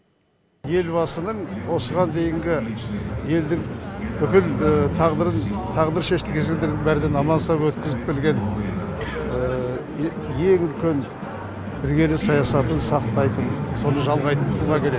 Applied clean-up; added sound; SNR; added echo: none; none; none; none.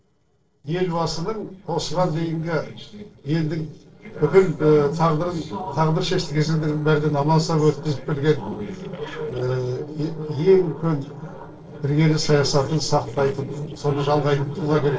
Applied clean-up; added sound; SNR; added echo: neural separator model SepFormer DNS4.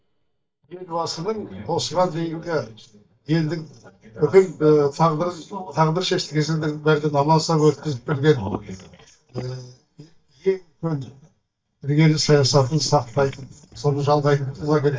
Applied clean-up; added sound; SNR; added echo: neural mask model DeepFilterNet 3.